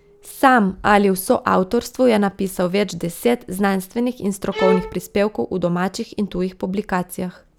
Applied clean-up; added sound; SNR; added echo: none; Bowed string instrument; 4 dB; none.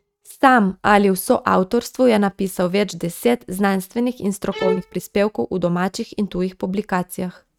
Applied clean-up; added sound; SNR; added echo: neural mask model RNNoise.